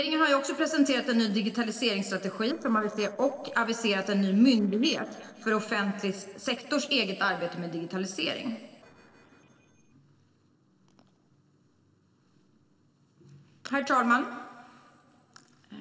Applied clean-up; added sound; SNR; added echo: neural separator model SepFormer DNS4.